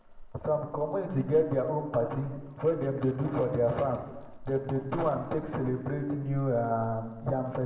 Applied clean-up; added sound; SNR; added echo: none; Boiling; 18 dB; reverberation time 1.1 s.